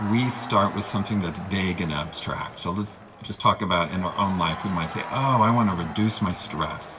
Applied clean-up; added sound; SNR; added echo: none; Crowd; 14 dB; reverberation time 1.3 s.